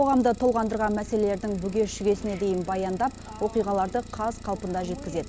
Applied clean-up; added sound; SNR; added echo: none; Idling; 15 dB; none.